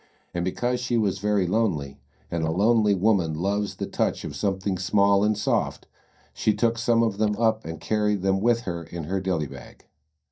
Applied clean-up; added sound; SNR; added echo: neural mask model DeepFilterNet 3.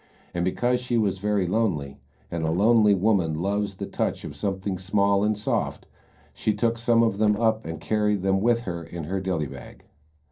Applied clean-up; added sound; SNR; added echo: neural separator model SepFormer DNS4.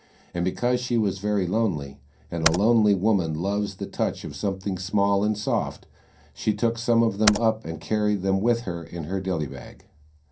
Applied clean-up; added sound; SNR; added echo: none; Computer keyboard; 7 dB; reverberation time 0.3 s.